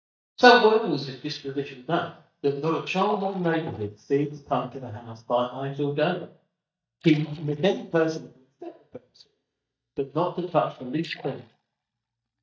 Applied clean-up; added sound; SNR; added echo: neural mask model DeepFilterNet 3.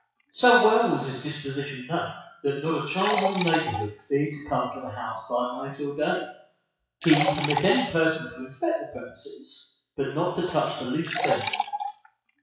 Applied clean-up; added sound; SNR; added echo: classical method WPE with log-MMSE.